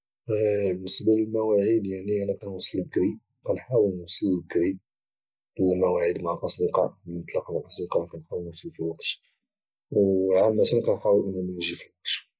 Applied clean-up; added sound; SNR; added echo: none; none; none; none.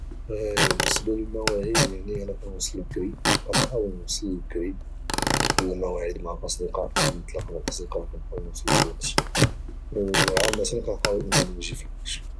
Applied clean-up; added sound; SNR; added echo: none; Squeak / Wood; -4 dB; none.